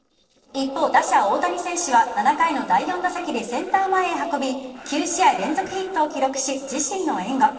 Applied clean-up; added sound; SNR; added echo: neural separator model SepFormer DNS4.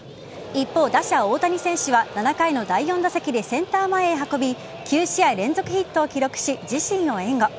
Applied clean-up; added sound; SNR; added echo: none; none; none; none.